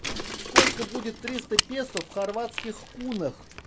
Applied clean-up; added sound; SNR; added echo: none; Bicycle; -3 dB; none.